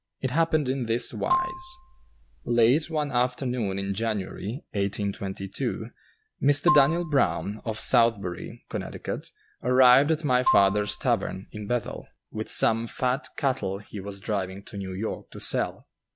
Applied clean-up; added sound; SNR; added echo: none; Marimba, xylophone; 6 dB; none.